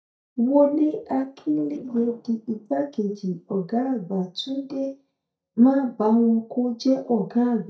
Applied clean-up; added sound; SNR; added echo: neural mask model DeepFilterNet 3.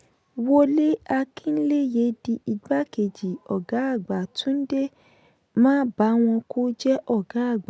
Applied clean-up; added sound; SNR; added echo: none; none; none; none.